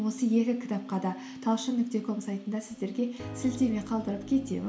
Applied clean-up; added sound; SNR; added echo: none; Keyboard (musical); 14 dB; none.